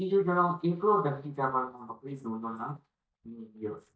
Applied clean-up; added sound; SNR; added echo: neural mask model DeepFilterNet 3.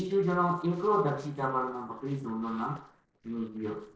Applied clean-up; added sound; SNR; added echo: neural separator model SepFormer DNS4.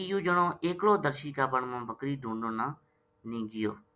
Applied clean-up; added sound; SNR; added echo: none; none; none; none.